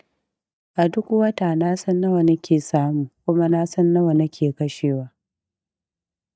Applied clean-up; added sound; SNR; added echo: neural mask model DeepFilterNet 3.